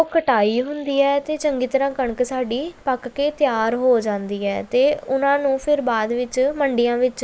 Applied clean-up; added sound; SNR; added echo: neural mask model Resemble Enhance denoiser.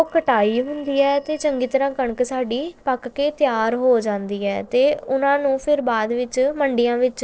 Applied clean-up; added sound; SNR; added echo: neural separator model SepFormer DNS4.